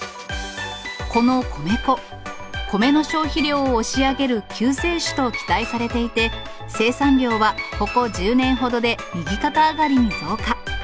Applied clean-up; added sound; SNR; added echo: none; none; none; none.